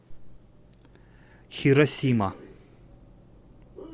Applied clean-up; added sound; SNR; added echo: none; none; none; none.